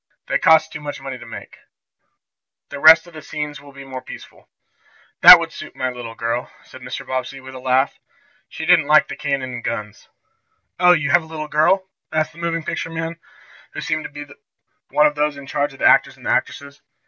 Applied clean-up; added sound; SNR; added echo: none; none; none; none.